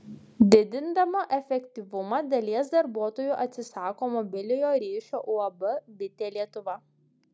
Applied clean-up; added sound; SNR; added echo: none; none; none; none.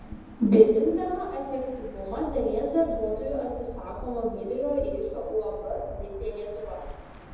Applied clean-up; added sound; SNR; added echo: none; Bird; 14 dB; reverberation time 1.1 s.